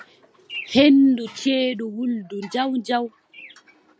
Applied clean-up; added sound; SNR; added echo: none; none; none; none.